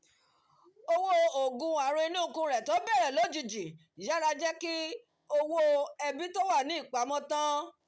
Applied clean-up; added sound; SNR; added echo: none; none; none; none.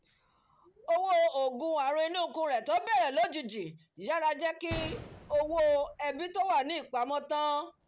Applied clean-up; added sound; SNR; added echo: none; Gunshot, gunfire; 19 dB; none.